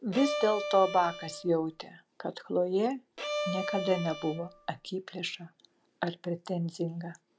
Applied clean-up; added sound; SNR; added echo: none; Bowed string instrument; 5 dB; none.